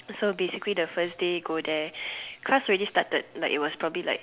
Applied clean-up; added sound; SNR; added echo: none; none; none; none.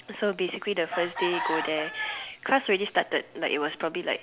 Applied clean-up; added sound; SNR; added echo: none; Chicken, rooster; 6 dB; none.